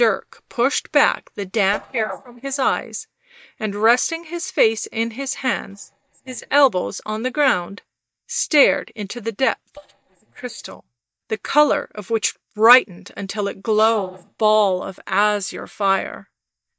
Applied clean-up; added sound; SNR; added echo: neural mask model DeepFilterNet 3.